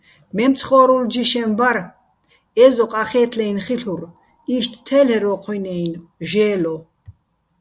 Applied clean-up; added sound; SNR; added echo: none; none; none; none.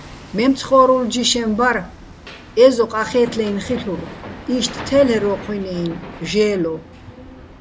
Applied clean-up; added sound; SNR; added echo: none; Hammer; 16 dB; none.